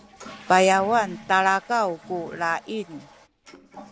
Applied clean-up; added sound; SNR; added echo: none; Toilet flush / Water; 20 dB; none.